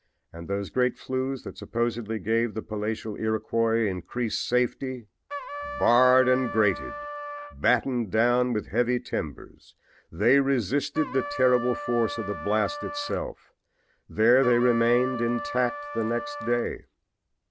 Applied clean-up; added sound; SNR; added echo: none; Trumpet; 10 dB; none.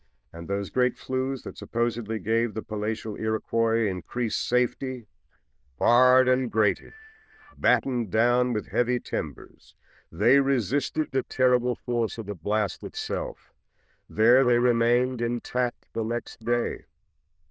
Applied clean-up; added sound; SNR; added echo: neural diffusion model UNIVERSE++.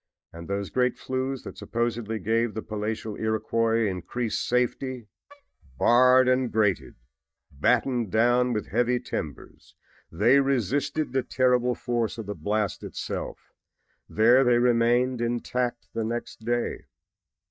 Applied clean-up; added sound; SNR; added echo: neural mask model DeepFilterNet 3.